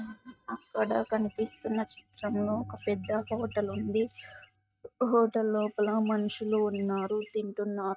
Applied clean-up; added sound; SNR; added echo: neural mask model RNNoise.